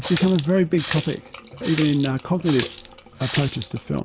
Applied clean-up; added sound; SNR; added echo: none; Water tap, faucet; 11 dB; none.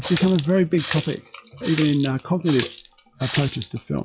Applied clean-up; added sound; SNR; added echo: classical method log-MMSE.